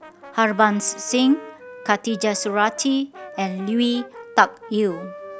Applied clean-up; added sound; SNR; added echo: none; Brass instrument + Wind instrument, woodwind instrument; 17 dB; none.